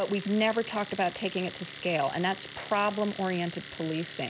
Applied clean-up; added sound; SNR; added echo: none; Domestic sounds, home sounds; 14 dB; none.